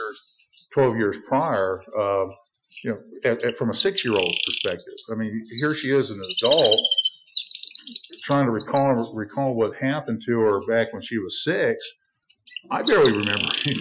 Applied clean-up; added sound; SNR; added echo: classical method Wiener filter.